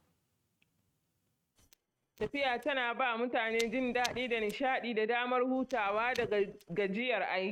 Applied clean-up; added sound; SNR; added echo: neural mask model RNNoise.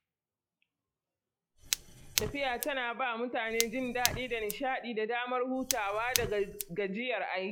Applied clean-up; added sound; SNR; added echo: classical method log-MMSE.